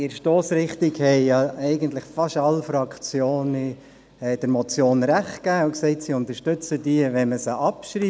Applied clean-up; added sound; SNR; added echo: none; none; none; none.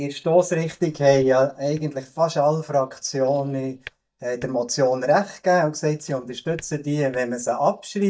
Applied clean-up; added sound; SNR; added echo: neural mask model DeepFilterNet 3.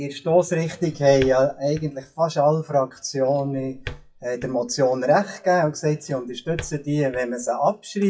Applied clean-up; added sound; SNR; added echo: classical method WPE with log-MMSE.